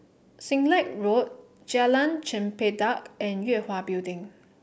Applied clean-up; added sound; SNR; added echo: none; none; none; none.